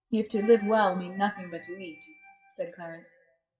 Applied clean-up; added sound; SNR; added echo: classical method WPE with log-MMSE.